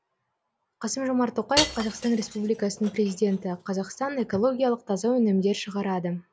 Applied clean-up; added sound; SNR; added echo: none; Shatter / Crushing; 8 dB; none.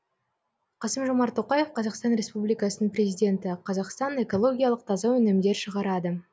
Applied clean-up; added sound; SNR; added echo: none; none; none; none.